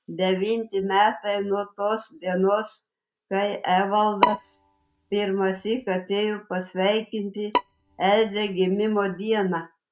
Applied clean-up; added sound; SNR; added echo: neural mask model RNNoise.